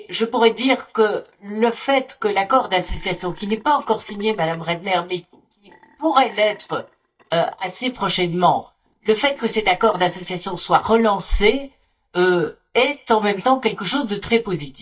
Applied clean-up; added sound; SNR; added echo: neural mask model DeepFilterNet 3.